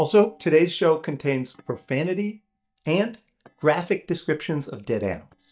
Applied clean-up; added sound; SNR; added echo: neural mask model DeepFilterNet 3.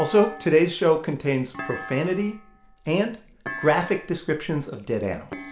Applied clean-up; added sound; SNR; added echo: none; Thump, thud; 15 dB; reverberation time 0.4 s.